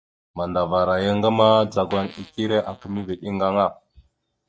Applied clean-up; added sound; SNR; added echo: neural mask model DeepFilterNet 3.